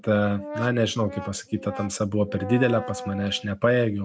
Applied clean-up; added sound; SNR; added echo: none; Brass instrument; 13 dB; none.